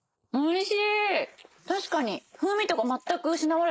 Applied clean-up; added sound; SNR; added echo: neural mask model Resemble Enhance denoiser.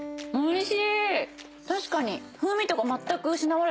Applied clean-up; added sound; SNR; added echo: none; Acoustic guitar; 18 dB; none.